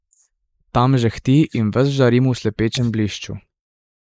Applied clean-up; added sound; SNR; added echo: neural mask model Resemble Enhance denoiser.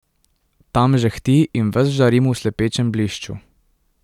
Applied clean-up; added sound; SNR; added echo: none; none; none; none.